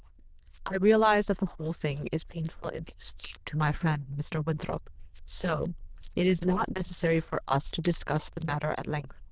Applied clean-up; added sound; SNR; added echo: neural diffusion model UNIVERSE++.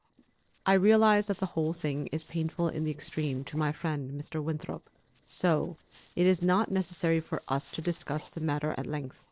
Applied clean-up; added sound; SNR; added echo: neural separator model SepFormer DNS4.